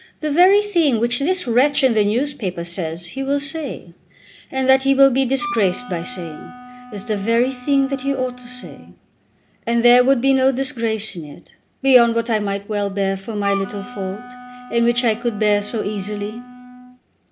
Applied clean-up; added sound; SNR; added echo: none; Wind instrument, woodwind instrument; 14 dB; none.